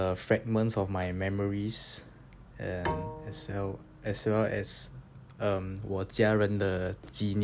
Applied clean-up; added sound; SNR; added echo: none; Bowed string instrument; 11 dB; none.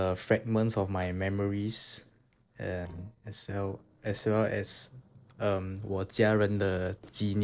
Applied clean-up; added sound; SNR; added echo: neural separator model SepFormer DNS4.